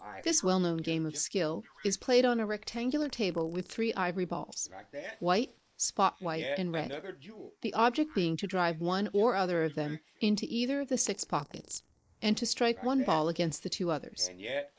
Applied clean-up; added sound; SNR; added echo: neural mask model Resemble Enhance denoiser.